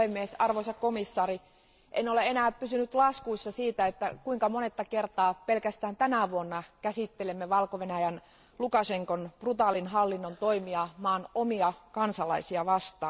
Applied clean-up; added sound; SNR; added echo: none; none; none; none.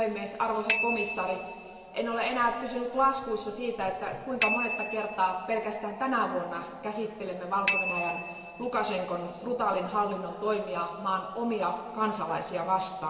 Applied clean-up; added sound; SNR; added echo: none; Bicycle bell; 6 dB; reverberation time 2.6 s.